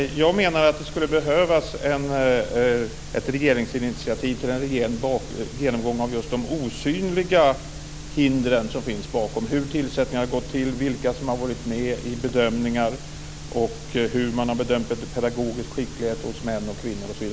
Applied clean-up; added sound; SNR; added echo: none; none; none; none.